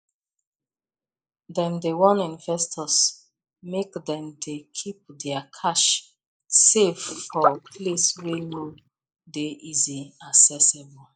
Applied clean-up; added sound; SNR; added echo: neural mask model Resemble Enhance denoiser.